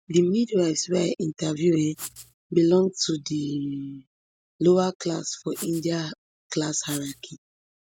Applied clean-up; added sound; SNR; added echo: none; Writing; 16 dB; none.